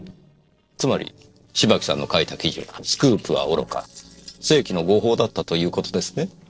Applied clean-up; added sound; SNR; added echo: neural separator model SepFormer DNS4.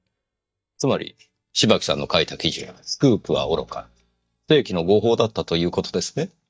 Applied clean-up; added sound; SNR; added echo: neural mask model DeepFilterNet 3.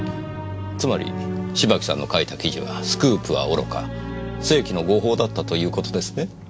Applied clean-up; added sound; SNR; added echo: none; none; none; none.